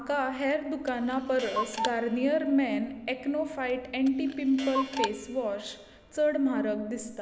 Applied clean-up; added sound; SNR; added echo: none; Clock; 10 dB; none.